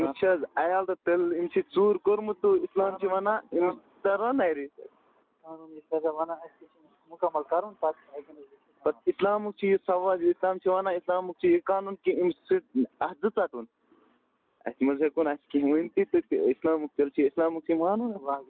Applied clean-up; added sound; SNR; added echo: none; none; none; none.